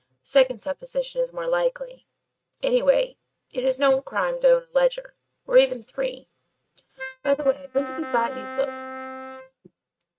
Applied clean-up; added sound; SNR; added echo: neural mask model RNNoise.